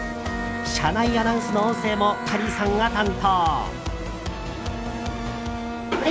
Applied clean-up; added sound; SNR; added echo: none; Bowed string instrument; 9 dB; none.